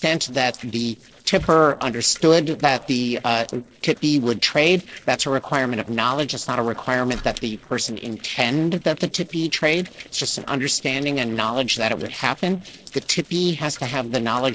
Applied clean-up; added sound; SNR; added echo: neural separator model SepFormer DNS4.